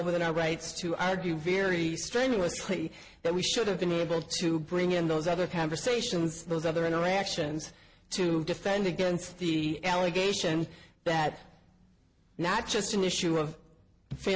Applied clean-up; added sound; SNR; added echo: none; none; none; none.